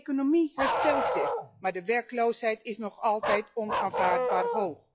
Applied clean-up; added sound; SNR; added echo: classical method log-MMSE.